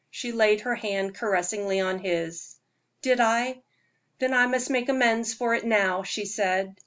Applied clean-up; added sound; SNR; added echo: none; none; none; none.